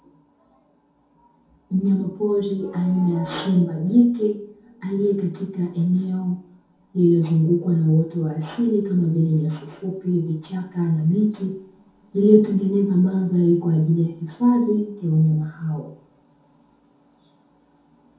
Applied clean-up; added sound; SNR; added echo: none; none; none; reverberation time 0.6 s.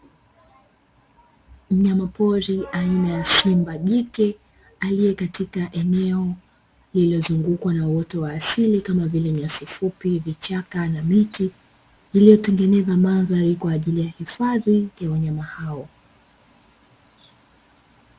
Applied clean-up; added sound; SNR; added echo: none; none; none; none.